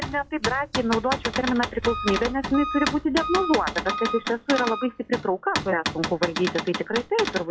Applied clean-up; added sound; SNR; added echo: classical method log-MMSE.